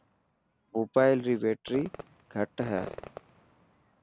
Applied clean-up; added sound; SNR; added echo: none; Fireworks; 17 dB; none.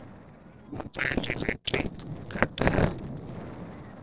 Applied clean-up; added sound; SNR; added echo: neural separator model SepFormer DNS4.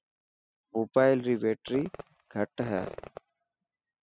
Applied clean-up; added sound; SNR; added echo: classical method spectral subtraction.